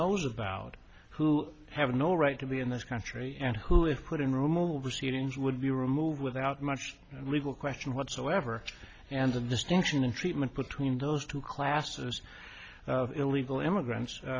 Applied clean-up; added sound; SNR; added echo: none; none; none; none.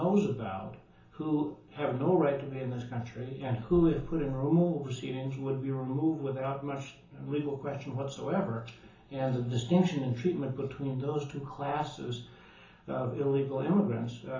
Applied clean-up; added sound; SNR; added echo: none; none; none; reverberation time 0.6 s.